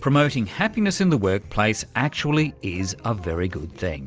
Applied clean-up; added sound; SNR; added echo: none; none; none; none.